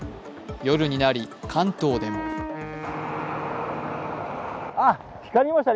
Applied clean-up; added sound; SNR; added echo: none; Wind instrument, woodwind instrument; 10 dB; none.